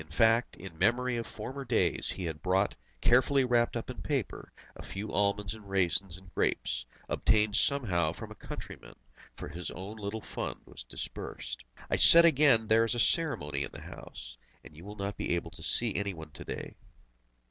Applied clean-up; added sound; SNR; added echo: none; none; none; none.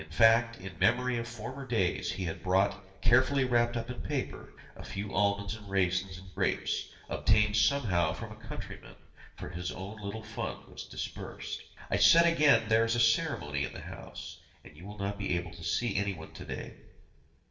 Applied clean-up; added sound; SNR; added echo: none; none; none; reverberation time 0.8 s.